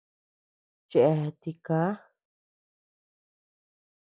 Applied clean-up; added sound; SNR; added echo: none; none; none; none.